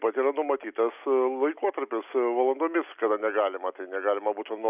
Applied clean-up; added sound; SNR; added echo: none; none; none; none.